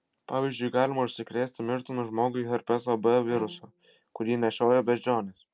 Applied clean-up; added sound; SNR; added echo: none; Bowed string instrument; 18 dB; none.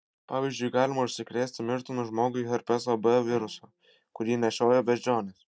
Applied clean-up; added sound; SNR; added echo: neural mask model DeepFilterNet 3.